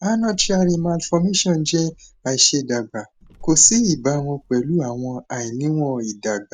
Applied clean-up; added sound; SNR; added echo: none; Car; 17 dB; none.